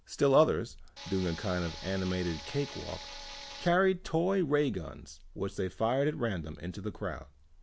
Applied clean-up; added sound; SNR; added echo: none; Tools; 13 dB; none.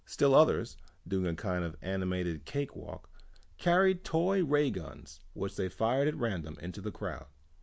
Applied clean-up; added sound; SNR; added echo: none; none; none; none.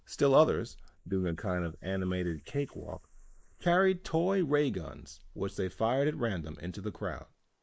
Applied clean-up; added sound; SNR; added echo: neural mask model Resemble Enhance denoiser.